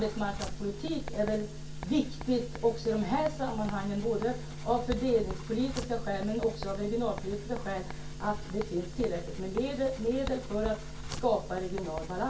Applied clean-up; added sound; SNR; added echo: none; Writing; 13 dB; reverberation time 0.2 s.